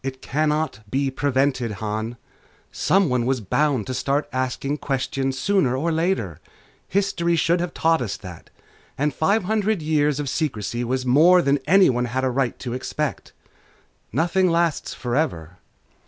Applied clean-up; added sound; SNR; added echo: none; none; none; none.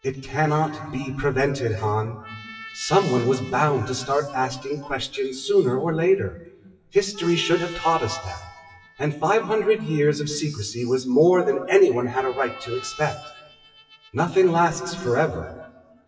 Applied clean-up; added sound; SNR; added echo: classical method WPE with log-MMSE.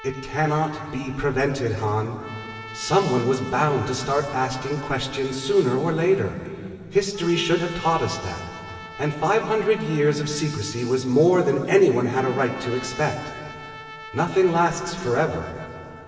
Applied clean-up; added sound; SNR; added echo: none; Trumpet; 17 dB; reverberation time 2.3 s.